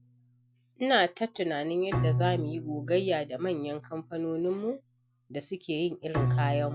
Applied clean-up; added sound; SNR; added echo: none; Bowed string instrument; 4 dB; none.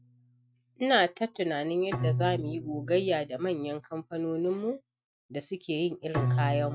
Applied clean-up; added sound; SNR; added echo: neural mask model RNNoise.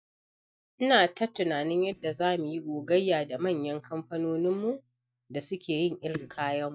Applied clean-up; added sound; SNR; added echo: neural mask model DeepFilterNet 3.